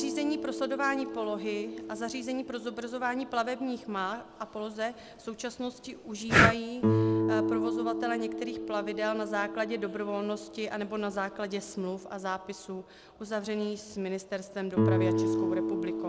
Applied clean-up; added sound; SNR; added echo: none; Breathing + Guitar; -1 dB; none.